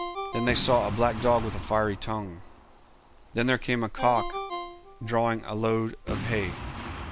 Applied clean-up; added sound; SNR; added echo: none; Boom + Ringtone; 9 dB; none.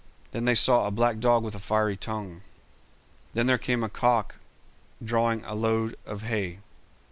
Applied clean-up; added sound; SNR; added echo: none; none; none; none.